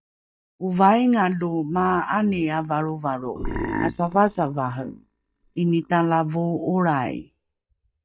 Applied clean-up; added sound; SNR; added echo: neural mask model DeepFilterNet 3.